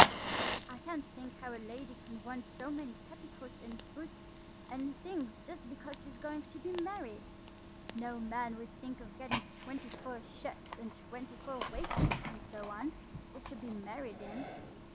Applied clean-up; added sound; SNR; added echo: none; Fire; -4 dB; none.